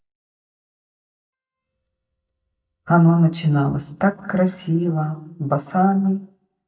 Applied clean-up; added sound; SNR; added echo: neural mask model DeepFilterNet 3.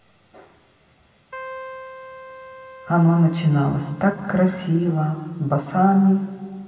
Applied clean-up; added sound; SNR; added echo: none; Keyboard (musical); 18 dB; reverberation time 2.5 s.